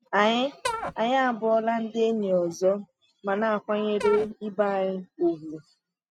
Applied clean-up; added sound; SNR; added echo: neural mask model RNNoise.